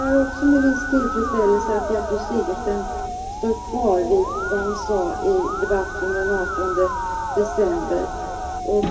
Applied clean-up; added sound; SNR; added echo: none; Musical instrument; 6 dB; reverberation time 3.0 s.